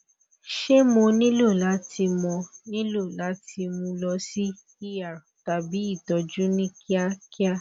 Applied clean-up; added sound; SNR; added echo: none; none; none; none.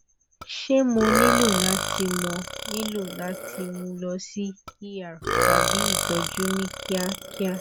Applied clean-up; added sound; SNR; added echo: none; Burping, eructation; 0 dB; none.